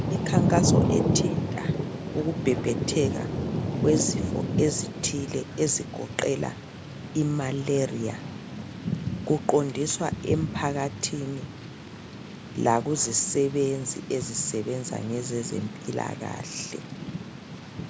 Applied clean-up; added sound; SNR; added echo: none; Thunder / Rain; 2 dB; none.